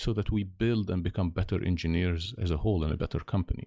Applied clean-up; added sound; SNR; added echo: none; none; none; none.